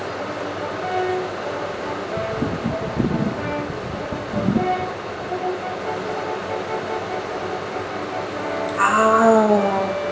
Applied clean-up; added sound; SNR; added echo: none; Brass instrument; 7 dB; none.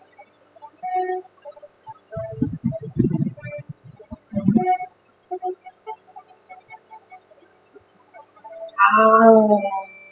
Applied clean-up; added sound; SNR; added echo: classical method spectral subtraction.